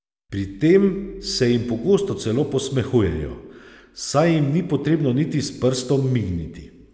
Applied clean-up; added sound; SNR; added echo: none; none; none; none.